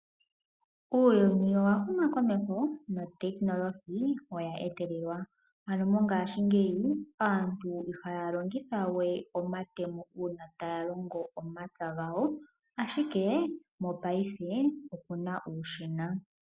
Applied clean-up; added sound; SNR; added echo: none; none; none; none.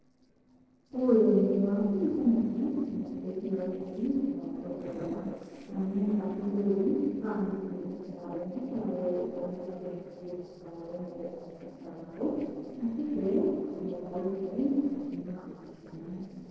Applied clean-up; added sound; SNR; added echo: neural separator model SepFormer DNS4.